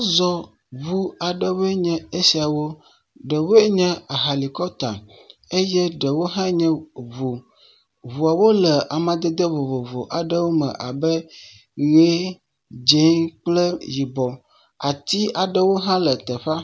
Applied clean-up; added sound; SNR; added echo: none; none; none; none.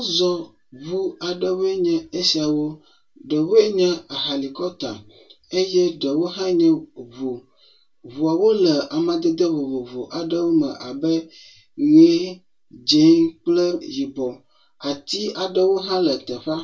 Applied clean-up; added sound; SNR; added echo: none; none; none; reverberation time 0.2 s.